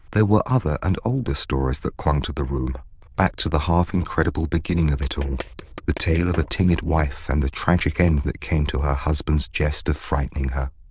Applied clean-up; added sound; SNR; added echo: neural diffusion model UNIVERSE++.